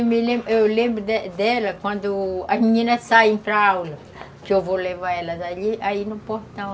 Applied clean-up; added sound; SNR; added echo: none; none; none; none.